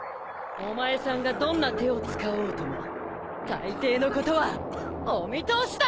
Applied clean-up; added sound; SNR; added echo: none; Cough; 14 dB; none.